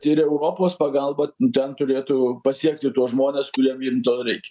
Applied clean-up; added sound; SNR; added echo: neural mask model DeepFilterNet 3.